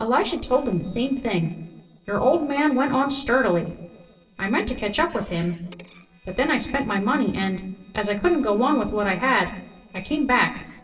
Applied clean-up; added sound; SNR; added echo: neural separator model SepFormer DNS4.